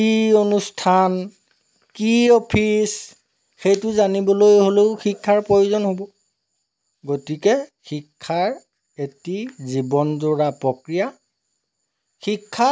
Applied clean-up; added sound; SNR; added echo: none; none; none; none.